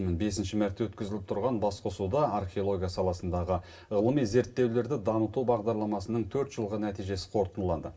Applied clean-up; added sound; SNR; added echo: none; none; none; reverberation time 0.2 s.